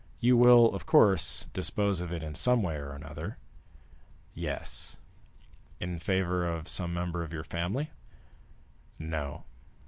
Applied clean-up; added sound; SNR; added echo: none; none; none; none.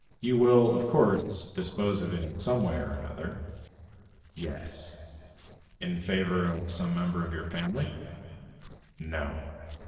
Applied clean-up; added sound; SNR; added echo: neural separator model SepFormer DNS4.